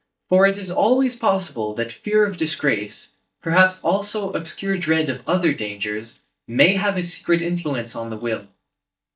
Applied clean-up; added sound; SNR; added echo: neural mask model DeepFilterNet 3.